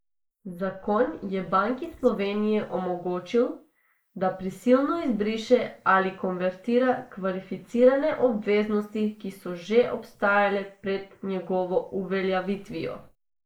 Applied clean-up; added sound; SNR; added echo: neural mask model Resemble Enhance denoiser.